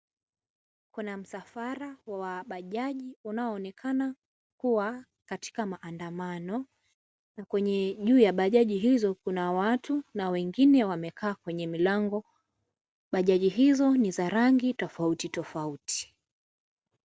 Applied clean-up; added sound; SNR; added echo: none; none; none; none.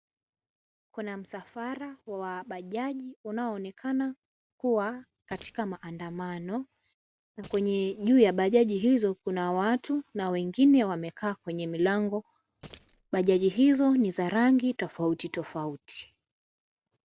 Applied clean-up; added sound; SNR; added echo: none; Keys jangling; 19 dB; none.